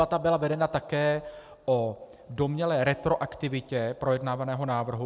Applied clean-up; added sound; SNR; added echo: none; none; none; none.